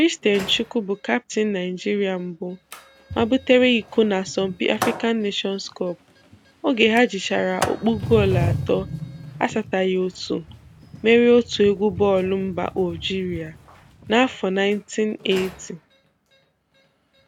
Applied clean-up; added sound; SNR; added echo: none; Sliding door; 12 dB; none.